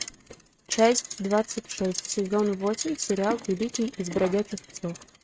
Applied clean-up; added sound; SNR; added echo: neural mask model RNNoise.